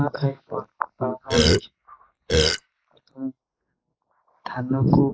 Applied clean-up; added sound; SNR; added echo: neural mask model Resemble Enhance denoiser.